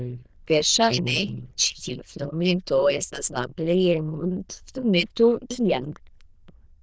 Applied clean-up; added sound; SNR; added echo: neural diffusion model UNIVERSE++.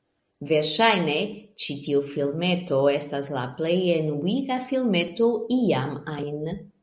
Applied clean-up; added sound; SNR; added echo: none; none; none; none.